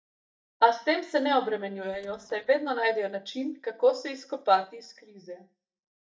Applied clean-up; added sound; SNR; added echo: neural mask model DeepFilterNet 3.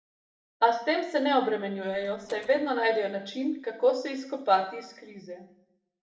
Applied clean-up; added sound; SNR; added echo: neural separator model SepFormer DNS4.